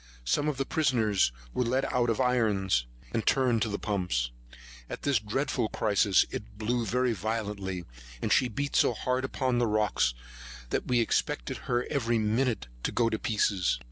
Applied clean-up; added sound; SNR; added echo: none; none; none; none.